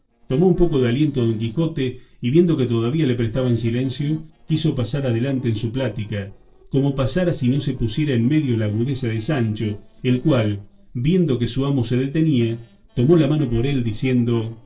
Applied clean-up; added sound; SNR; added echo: neural separator model SepFormer DNS4.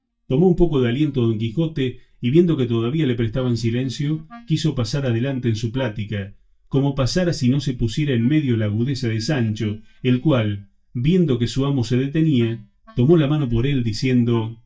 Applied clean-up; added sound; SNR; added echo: neural mask model DeepFilterNet 3.